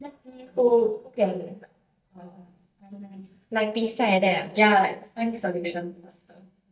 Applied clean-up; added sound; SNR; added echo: neural mask model DeepFilterNet 3.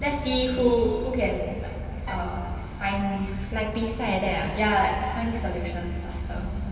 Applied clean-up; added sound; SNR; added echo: none; Bowed string instrument; 19 dB; reverberation time 2.5 s.